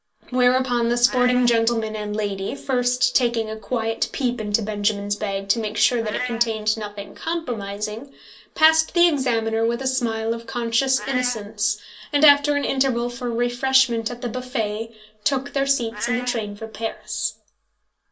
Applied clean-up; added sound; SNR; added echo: none; Meow; 17 dB; reverberation time 0.2 s.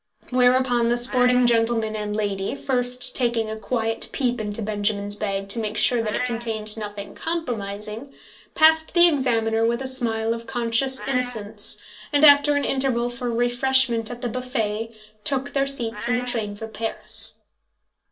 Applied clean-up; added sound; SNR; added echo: neural separator model SepFormer DNS4.